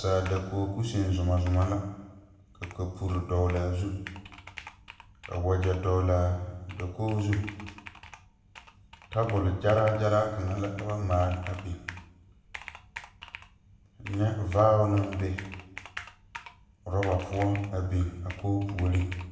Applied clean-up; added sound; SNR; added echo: none; Computer keyboard; 18 dB; reverberation time 1.0 s.